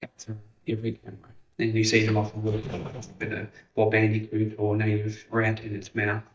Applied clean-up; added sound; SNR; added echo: neural mask model DeepFilterNet 3.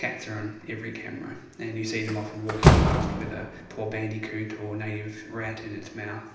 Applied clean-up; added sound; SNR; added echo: none; Slam; -5 dB; reverberation time 0.9 s.